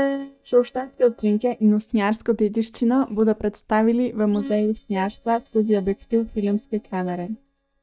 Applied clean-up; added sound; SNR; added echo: neural mask model DeepFilterNet 3.